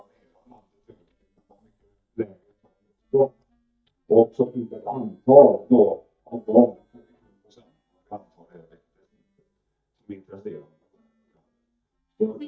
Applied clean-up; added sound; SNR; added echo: neural mask model DeepFilterNet 3.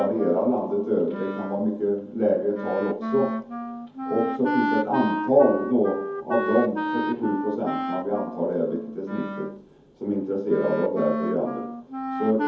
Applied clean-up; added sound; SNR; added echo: none; Wind instrument, woodwind instrument; 6 dB; reverberation time 0.5 s.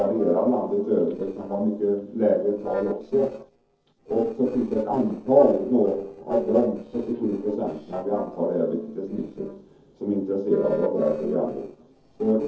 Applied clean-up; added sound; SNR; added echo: neural separator model SepFormer DNS4.